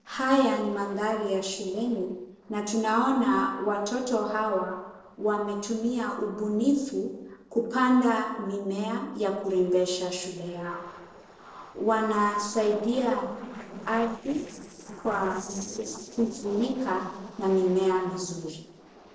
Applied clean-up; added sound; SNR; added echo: neural separator model SepFormer DNS4.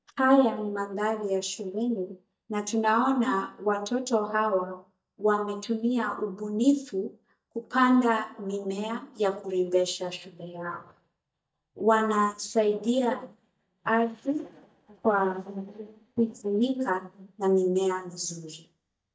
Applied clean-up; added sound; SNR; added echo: neural mask model DeepFilterNet 3.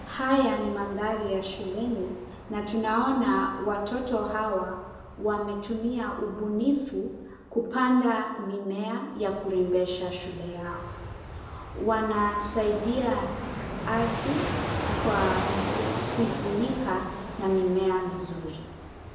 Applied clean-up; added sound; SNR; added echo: none; Fixed-wing aircraft, airplane; 7 dB; reverberation time 0.9 s.